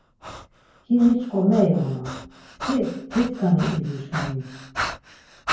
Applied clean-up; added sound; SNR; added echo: none; Breathing; 10 dB; reverberation time 0.9 s.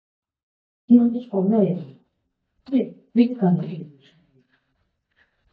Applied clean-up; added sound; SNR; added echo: neural mask model DeepFilterNet 3.